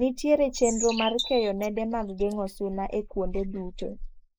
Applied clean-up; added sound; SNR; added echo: neural mask model Resemble Enhance denoiser.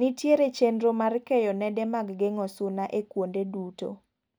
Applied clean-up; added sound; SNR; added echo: none; none; none; none.